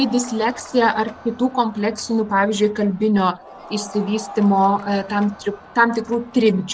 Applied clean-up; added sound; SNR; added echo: none; Crowd; 19 dB; none.